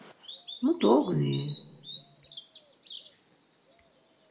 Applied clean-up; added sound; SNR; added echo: none; Bird vocalization, bird call, bird song; 13 dB; reverberation time 0.8 s.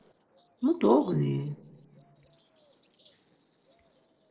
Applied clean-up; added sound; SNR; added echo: neural separator model SepFormer DNS4.